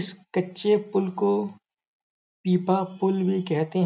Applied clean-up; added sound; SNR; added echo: none; none; none; none.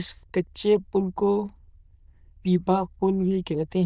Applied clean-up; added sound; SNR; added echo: neural diffusion model UNIVERSE++.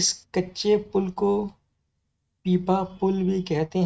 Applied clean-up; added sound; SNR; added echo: neural mask model RNNoise.